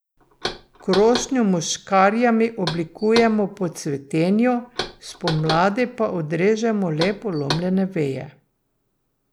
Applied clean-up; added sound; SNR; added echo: none; Knock; 12 dB; none.